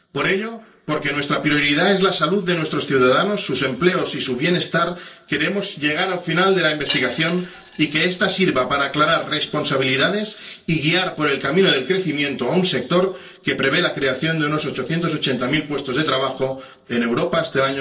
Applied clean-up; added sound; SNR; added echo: neural separator model SepFormer DNS4.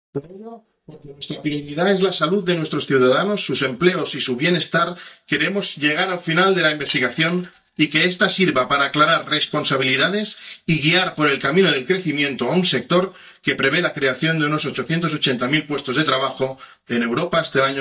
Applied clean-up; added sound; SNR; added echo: neural mask model DeepFilterNet 3.